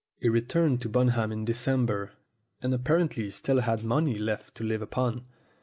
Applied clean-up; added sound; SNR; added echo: none; none; none; none.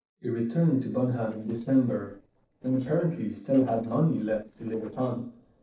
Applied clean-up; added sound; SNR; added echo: neural separator model SepFormer DNS4.